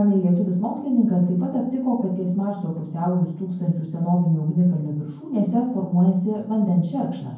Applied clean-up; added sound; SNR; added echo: none; none; none; reverberation time 0.9 s.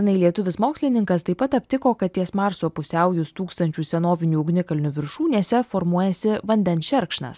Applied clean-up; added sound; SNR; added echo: none; none; none; none.